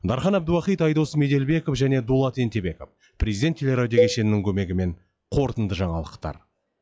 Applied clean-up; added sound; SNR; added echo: classical method log-MMSE.